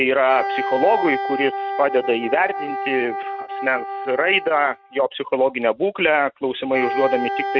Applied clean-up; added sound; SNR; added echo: neural mask model RNNoise.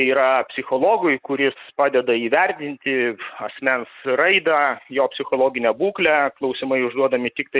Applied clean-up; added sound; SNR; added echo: neural mask model Resemble Enhance denoiser.